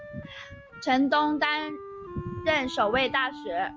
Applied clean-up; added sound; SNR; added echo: none; Wind instrument, woodwind instrument; 14 dB; none.